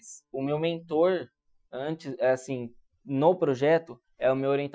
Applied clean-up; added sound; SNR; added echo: classical method Wiener filter.